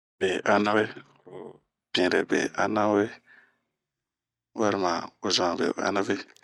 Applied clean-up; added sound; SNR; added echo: neural mask model DeepFilterNet 3.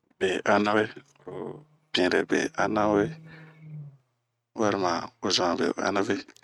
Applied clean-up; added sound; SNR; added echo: neural mask model RNNoise.